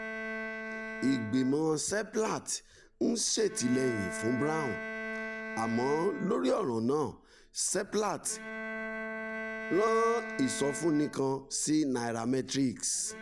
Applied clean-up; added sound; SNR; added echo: none; Bowed string instrument; 9 dB; none.